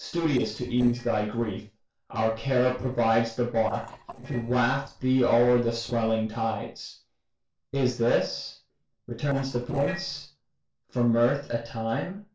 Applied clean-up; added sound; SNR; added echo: neural separator model SepFormer DNS4.